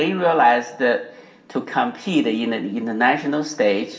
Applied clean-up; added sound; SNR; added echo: none; none; none; reverberation time 0.7 s.